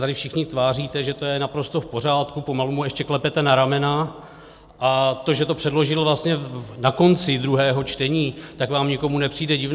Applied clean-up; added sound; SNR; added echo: none; none; none; none.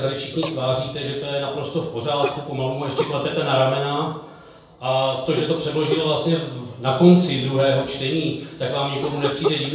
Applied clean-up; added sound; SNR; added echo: none; Cough; 12 dB; reverberation time 0.6 s.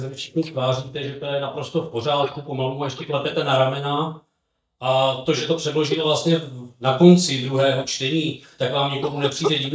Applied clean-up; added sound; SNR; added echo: neural mask model DeepFilterNet 3.